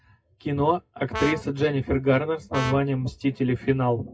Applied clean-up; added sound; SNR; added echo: classical method WPE with log-MMSE.